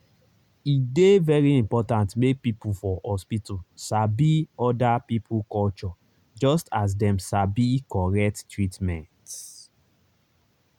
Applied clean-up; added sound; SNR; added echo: none; none; none; none.